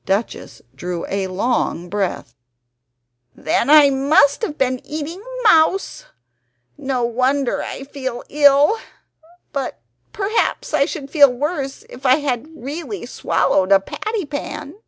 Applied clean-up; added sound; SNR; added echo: none; none; none; none.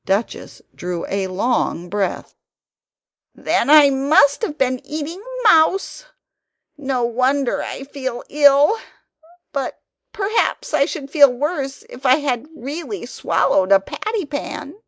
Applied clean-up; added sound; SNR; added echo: neural mask model Resemble Enhance denoiser.